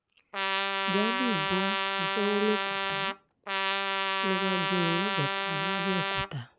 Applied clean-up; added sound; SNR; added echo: none; Trumpet; -4 dB; none.